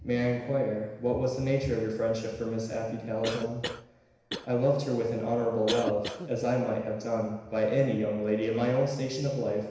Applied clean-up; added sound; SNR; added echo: none; Cough; 10 dB; reverberation time 1.0 s.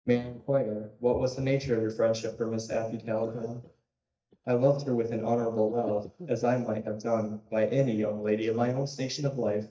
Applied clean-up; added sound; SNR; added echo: neural mask model DeepFilterNet 3.